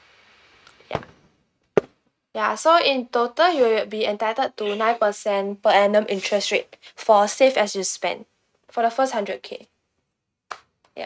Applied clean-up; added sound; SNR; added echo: neural mask model RNNoise.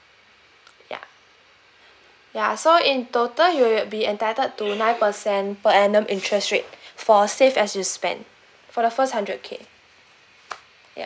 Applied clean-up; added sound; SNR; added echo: none; none; none; none.